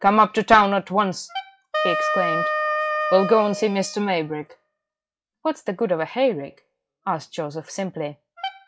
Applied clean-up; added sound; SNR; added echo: classical method log-MMSE.